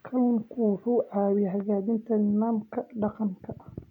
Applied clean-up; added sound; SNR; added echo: none; none; none; none.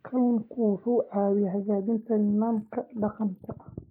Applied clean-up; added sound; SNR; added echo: neural mask model Resemble Enhance denoiser.